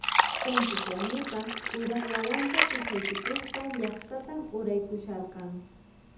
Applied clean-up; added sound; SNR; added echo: none; Fill (with liquid); -2 dB; reverberation time 0.7 s.